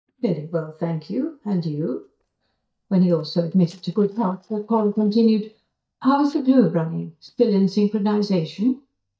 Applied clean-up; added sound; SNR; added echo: neural mask model DeepFilterNet 3.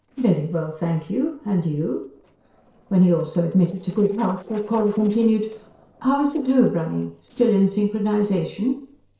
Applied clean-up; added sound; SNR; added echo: neural separator model SepFormer DNS4.